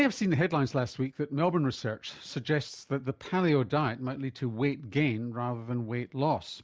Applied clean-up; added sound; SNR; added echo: none; none; none; none.